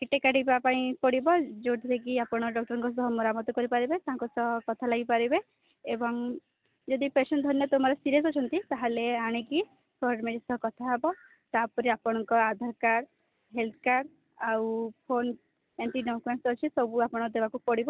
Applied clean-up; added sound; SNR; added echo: none; none; none; none.